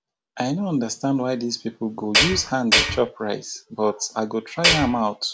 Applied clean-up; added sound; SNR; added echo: none; Tools; -5 dB; none.